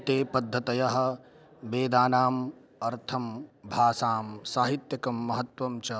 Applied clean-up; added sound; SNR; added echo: none; none; none; none.